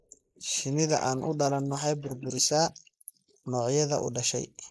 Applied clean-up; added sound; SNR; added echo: neural mask model Resemble Enhance denoiser.